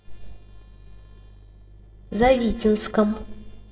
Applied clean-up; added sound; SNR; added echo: neural separator model SepFormer DNS4.